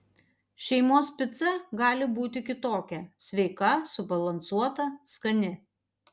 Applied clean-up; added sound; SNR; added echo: none; none; none; none.